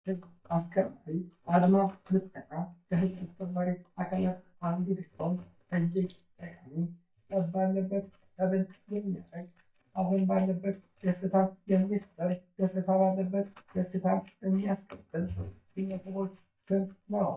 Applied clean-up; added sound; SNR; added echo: neural mask model DeepFilterNet 3.